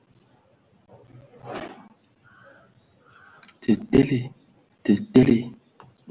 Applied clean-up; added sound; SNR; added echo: none; none; none; none.